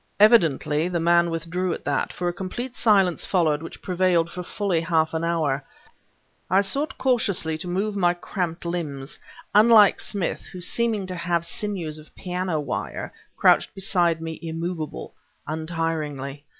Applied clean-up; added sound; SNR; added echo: none; none; none; none.